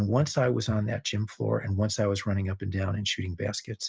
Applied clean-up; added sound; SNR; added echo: none; none; none; none.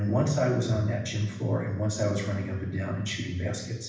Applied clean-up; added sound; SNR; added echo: none; Electric guitar / Strum; 13 dB; reverberation time 0.9 s.